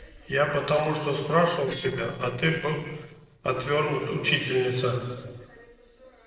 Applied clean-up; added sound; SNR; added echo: neural separator model SepFormer DNS4.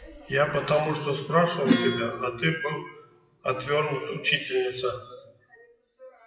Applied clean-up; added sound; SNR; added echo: classical method WPE with log-MMSE.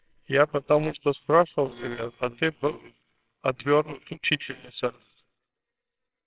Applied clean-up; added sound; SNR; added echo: neural separator model SepFormer WHAMR!.